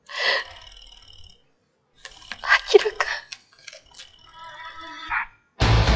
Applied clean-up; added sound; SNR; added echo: classical method log-MMSE.